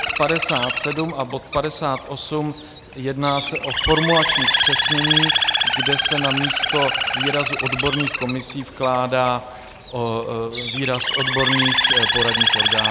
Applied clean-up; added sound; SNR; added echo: none; Bird; -2 dB; none.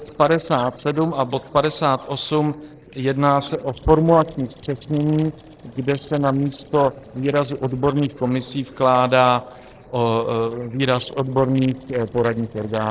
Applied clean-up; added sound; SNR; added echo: neural separator model SepFormer DNS4.